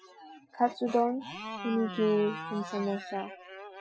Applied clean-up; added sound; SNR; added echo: classical method Wiener filter.